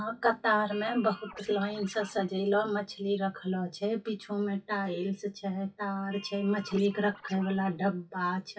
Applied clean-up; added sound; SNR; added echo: classical method WPE with log-MMSE.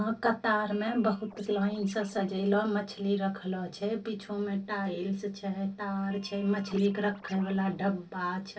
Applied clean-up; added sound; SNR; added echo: neural separator model SepFormer DNS4.